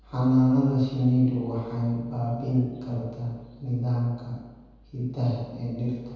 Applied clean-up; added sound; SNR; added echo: none; none; none; reverberation time 1.2 s.